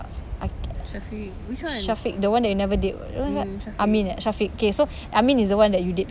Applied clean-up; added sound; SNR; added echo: none; none; none; none.